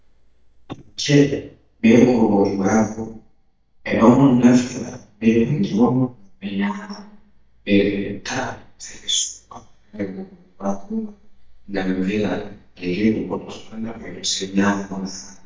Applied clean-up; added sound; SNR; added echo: neural mask model DeepFilterNet 3.